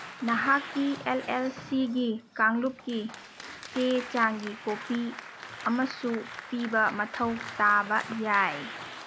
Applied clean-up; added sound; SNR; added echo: none; Applause; 13 dB; none.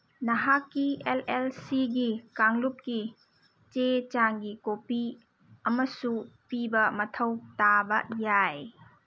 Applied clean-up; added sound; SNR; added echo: none; none; none; none.